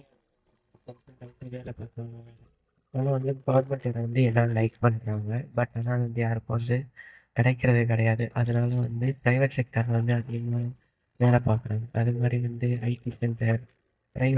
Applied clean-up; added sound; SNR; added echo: neural mask model DeepFilterNet 3.